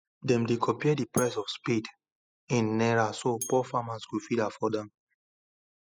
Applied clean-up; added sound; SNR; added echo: classical method spectral subtraction.